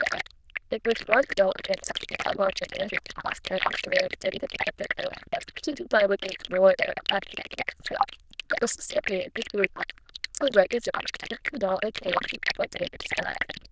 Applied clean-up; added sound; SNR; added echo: neural diffusion model UNIVERSE++.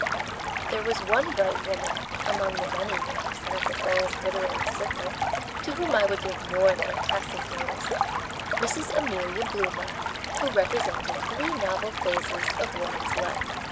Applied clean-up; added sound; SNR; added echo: none; Stream; 0 dB; none.